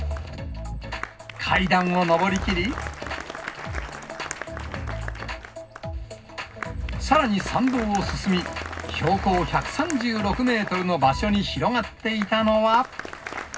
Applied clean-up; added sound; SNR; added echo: none; Applause; 12 dB; reverberation time 0.4 s.